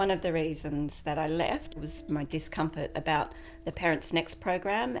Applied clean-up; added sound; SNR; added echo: none; none; none; none.